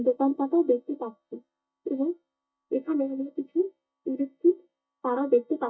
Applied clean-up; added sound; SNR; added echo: neural mask model DeepFilterNet 3.